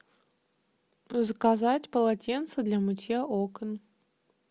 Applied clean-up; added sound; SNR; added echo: none; none; none; none.